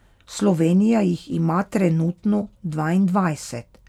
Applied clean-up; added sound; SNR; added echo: none; none; none; none.